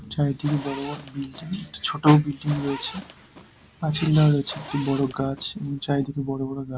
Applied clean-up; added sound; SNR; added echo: none; Zipper (clothing); 17 dB; none.